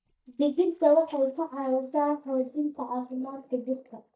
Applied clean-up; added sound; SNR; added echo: neural mask model DeepFilterNet 3.